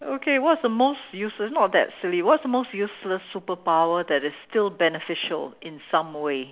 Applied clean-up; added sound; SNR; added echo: none; none; none; none.